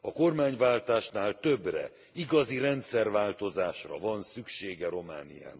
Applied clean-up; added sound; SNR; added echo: none; none; none; none.